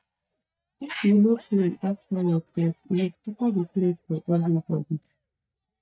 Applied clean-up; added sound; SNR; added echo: neural mask model DeepFilterNet 3.